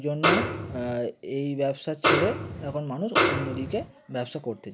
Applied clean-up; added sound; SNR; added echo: none; Snare drum; -5 dB; none.